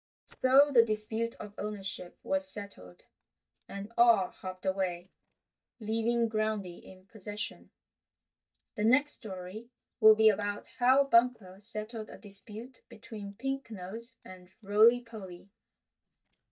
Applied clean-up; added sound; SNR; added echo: neural mask model DeepFilterNet 3.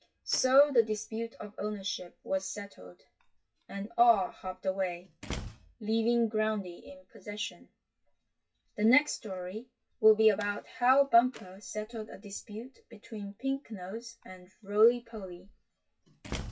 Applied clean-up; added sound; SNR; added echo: classical method WPE with log-MMSE.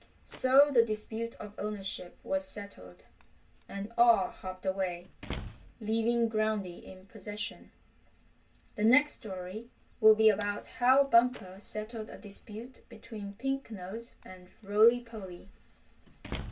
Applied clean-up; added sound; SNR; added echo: none; Slam; 19 dB; reverberation time 0.1 s.